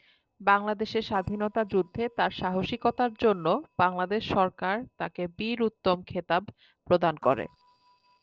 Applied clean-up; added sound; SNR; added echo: neural separator model SepFormer DNS4.